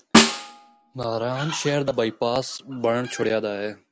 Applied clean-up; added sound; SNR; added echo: none; Snare drum; -4 dB; none.